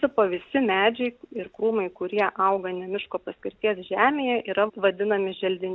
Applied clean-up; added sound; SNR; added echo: none; none; none; none.